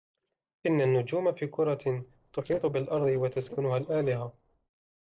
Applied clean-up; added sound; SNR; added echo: neural separator model SepFormer DNS4.